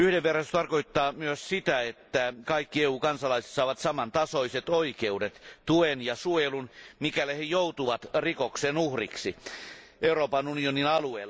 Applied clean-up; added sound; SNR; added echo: none; none; none; none.